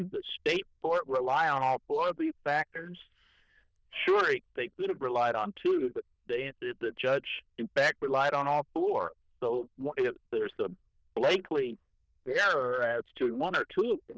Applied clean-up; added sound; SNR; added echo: neural diffusion model UNIVERSE++.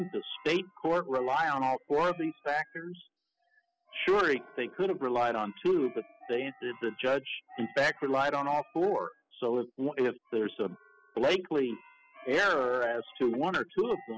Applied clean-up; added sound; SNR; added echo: classical method spectral subtraction.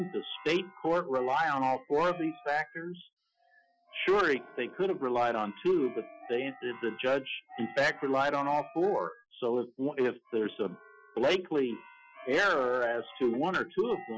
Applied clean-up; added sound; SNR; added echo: classical method Wiener filter.